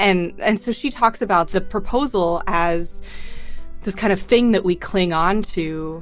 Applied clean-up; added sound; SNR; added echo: none; none; none; none.